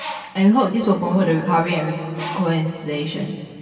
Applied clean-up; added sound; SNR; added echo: none; Bird; 17 dB; reverberation time 2.6 s.